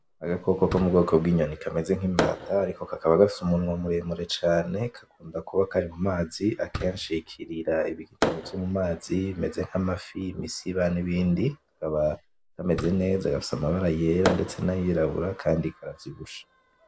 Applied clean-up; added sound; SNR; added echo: none; Fireworks; 12 dB; none.